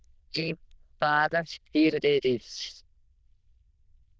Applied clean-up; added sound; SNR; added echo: neural diffusion model UNIVERSE++.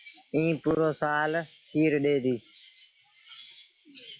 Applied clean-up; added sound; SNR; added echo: classical method log-MMSE.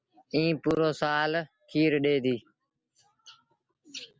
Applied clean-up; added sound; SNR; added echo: none; none; none; none.